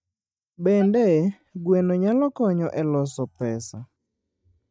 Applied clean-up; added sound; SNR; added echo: neural mask model DeepFilterNet 3.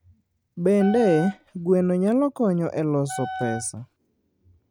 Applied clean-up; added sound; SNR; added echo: none; Wind instrument, woodwind instrument; 11 dB; none.